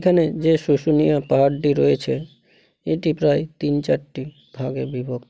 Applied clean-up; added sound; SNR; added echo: none; none; none; none.